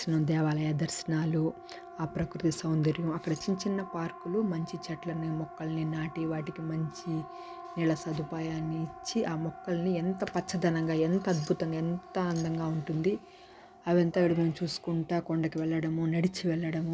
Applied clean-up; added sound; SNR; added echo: none; Siren; 17 dB; none.